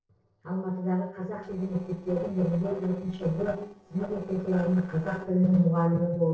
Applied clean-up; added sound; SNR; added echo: neural separator model SepFormer DNS4.